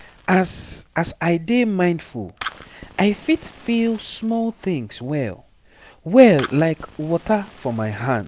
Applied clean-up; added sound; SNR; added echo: none; Fire; 20 dB; none.